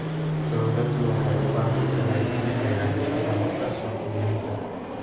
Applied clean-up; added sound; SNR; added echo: none; Fixed-wing aircraft, airplane; -2 dB; reverberation time 0.8 s.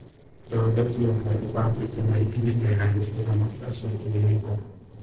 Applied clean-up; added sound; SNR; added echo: neural separator model SepFormer DNS4.